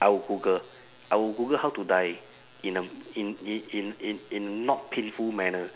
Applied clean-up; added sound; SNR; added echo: none; none; none; none.